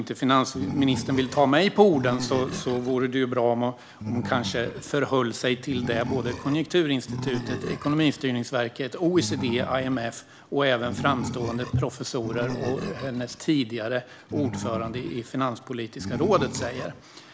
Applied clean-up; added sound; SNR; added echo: none; Animal; 10 dB; none.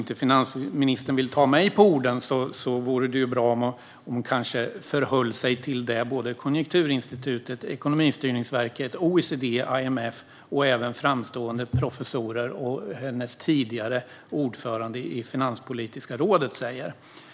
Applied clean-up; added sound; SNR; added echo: none; none; none; none.